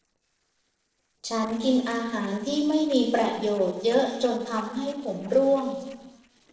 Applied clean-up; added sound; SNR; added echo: neural separator model SepFormer DNS4.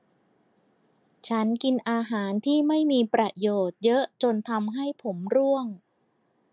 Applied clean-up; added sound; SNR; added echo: none; none; none; none.